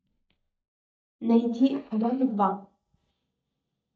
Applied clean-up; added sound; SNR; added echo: neural mask model DeepFilterNet 3.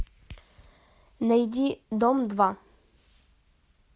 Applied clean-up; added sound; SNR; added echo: none; none; none; none.